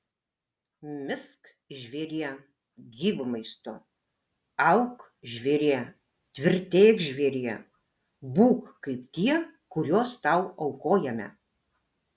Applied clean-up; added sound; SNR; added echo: none; none; none; none.